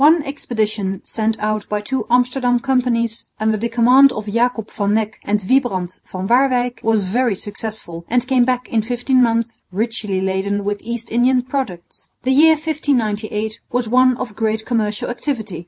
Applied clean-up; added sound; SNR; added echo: none; none; none; none.